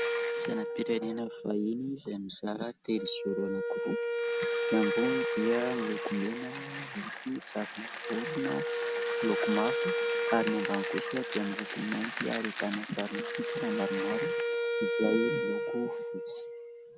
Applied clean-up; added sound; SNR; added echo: none; Bicycle + Wind instrument, woodwind instrument; -1 dB; none.